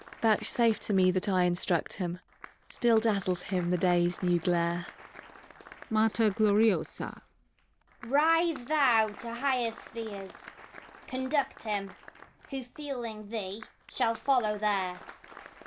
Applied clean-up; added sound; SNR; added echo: none; Applause; 20 dB; none.